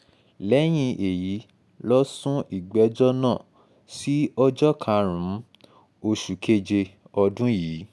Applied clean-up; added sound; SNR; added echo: none; none; none; none.